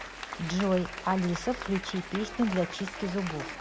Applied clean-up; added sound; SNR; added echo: none; Applause / Crowd; 9 dB; none.